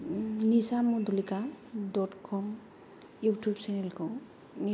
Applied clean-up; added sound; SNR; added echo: none; none; none; none.